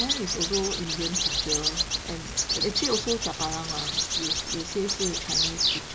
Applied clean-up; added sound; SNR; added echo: none; Bird vocalization, bird call, bird song; -3 dB; none.